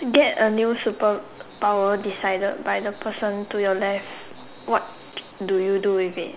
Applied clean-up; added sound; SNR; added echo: none; none; none; none.